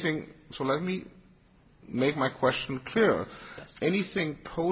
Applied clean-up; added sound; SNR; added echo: none; none; none; none.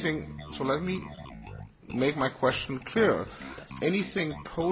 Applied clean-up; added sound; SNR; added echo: none; Bass guitar; 14 dB; none.